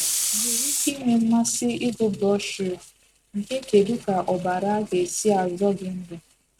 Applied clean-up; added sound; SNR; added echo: neural mask model RNNoise.